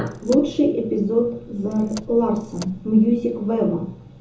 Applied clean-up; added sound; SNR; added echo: none; Car; 20 dB; reverberation time 1.0 s.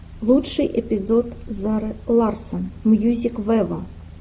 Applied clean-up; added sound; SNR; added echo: none; none; none; none.